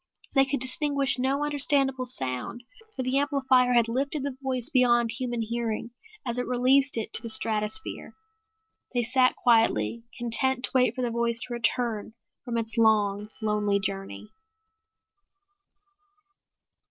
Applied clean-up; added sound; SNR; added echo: neural separator model SepFormer DNS4.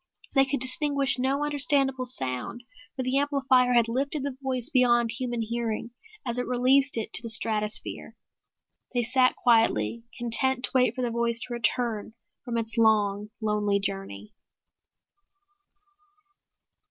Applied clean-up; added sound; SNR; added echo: none; none; none; none.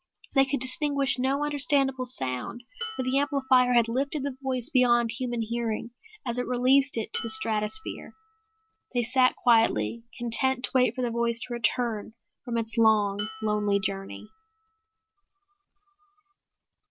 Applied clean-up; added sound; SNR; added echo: none; Dishes, pots, and pans; 19 dB; none.